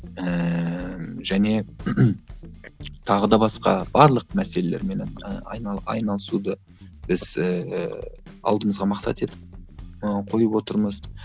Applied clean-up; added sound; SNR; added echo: none; none; none; none.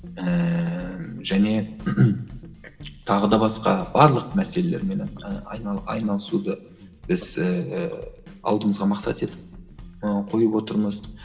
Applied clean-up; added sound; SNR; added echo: none; none; none; reverberation time 0.9 s.